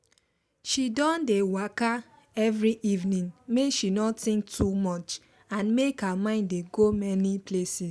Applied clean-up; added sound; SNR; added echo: none; none; none; none.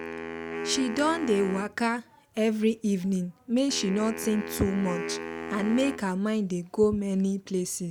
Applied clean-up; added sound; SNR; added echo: none; Wind instrument, woodwind instrument; 11 dB; none.